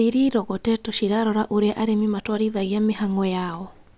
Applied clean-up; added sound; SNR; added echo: none; none; none; none.